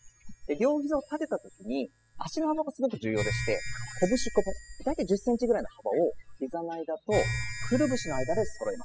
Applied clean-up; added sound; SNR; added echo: classical method spectral subtraction.